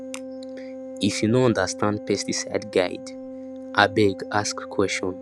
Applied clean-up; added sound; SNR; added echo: none; Organ; 12 dB; none.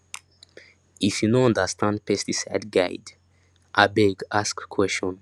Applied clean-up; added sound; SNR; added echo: none; none; none; none.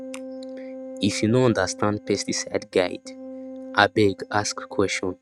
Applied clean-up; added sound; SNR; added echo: neural mask model RNNoise.